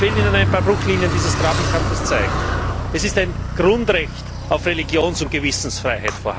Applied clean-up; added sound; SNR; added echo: none; Car; 1 dB; none.